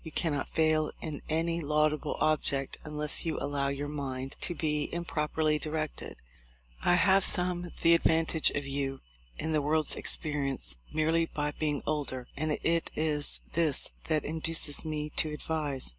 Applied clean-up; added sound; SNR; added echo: none; none; none; none.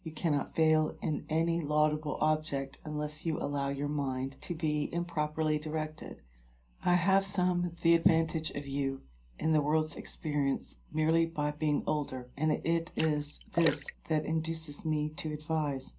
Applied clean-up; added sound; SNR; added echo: none; Splash, splatter; 10 dB; reverberation time 0.3 s.